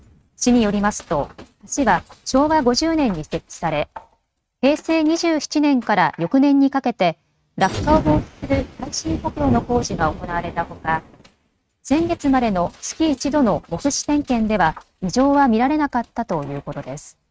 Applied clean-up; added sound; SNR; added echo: neural mask model RNNoise.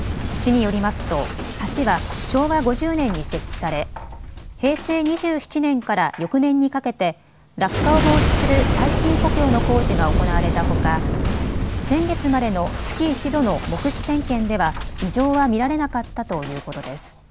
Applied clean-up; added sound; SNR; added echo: none; Boom; 2 dB; none.